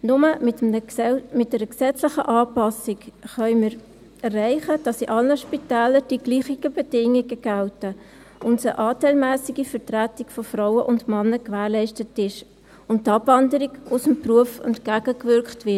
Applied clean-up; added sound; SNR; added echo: none; none; none; none.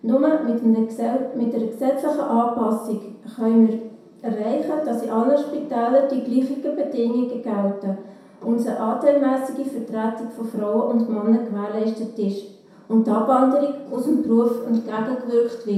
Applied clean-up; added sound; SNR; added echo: none; none; none; reverberation time 0.7 s.